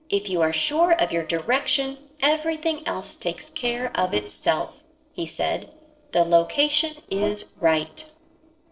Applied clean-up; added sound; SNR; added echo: neural separator model SepFormer DNS4.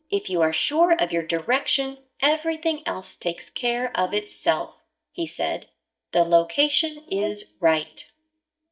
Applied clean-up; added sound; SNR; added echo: neural mask model DeepFilterNet 3.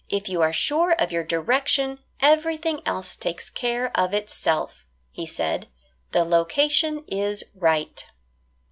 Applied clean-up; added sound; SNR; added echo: none; none; none; none.